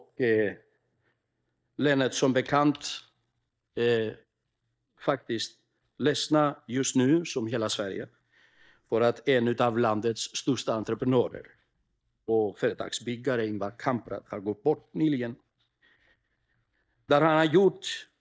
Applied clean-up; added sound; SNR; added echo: neural mask model DeepFilterNet 3.